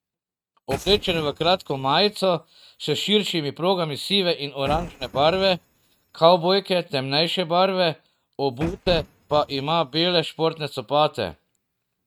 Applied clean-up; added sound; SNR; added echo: neural mask model RNNoise.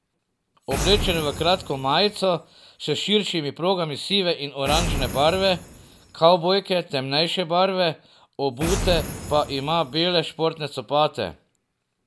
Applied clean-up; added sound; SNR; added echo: none; Boom; 9 dB; none.